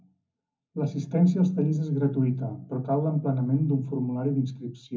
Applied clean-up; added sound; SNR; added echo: none; none; none; reverberation time 0.3 s.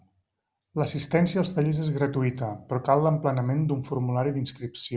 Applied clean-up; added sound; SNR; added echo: none; none; none; none.